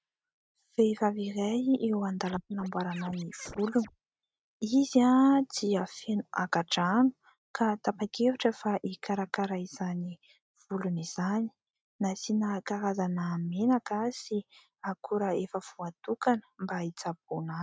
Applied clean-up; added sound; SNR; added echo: neural mask model RNNoise.